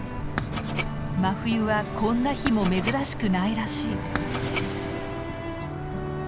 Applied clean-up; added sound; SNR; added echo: none; Writing + Vehicle; 7 dB; none.